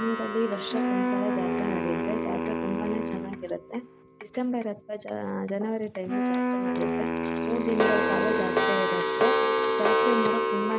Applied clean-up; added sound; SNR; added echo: none; Clock + Wind instrument, woodwind instrument; -4 dB; none.